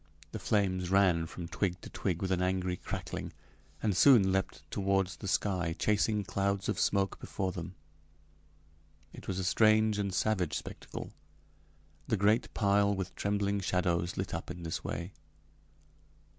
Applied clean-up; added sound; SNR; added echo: none; none; none; none.